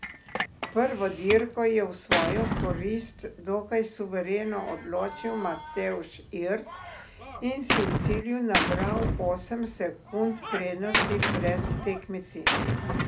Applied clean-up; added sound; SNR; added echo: none; Gunshot, gunfire; 1 dB; none.